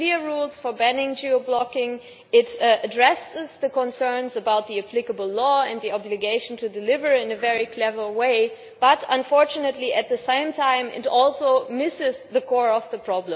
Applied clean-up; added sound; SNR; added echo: none; none; none; none.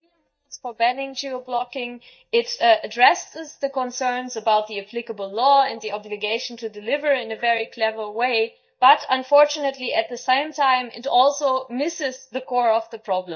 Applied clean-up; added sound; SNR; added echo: neural mask model DeepFilterNet 3.